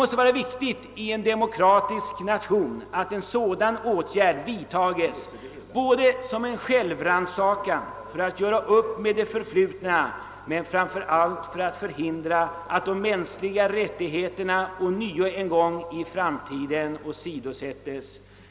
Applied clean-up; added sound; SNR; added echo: none; none; none; none.